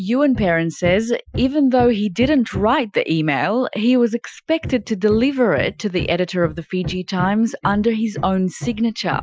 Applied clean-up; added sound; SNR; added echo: classical method Wiener filter.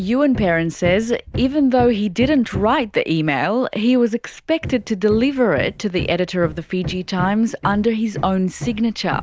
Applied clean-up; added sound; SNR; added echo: none; Hammer; 13 dB; none.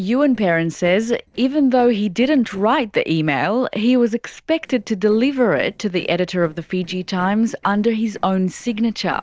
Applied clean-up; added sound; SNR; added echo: neural separator model SepFormer DNS4.